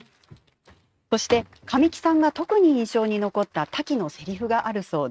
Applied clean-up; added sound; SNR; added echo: neural mask model RNNoise.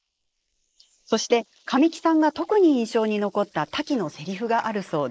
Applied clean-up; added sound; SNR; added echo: neural mask model Resemble Enhance denoiser.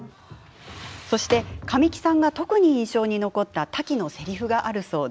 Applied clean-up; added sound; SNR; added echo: none; none; none; none.